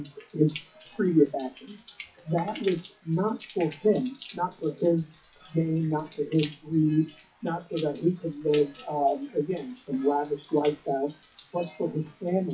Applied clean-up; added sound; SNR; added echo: classical method WPE with log-MMSE.